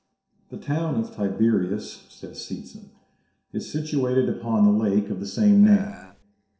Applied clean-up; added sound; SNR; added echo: none; Burping, eructation; 17 dB; reverberation time 0.7 s.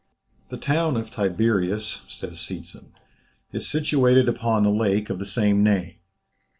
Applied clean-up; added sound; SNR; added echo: none; none; none; none.